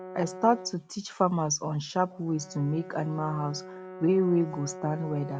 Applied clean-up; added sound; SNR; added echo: none; Brass instrument; 15 dB; none.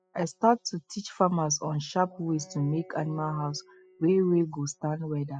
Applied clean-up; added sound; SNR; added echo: classical method spectral subtraction.